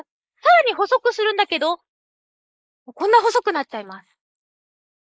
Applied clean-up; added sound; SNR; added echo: neural mask model Resemble Enhance denoiser.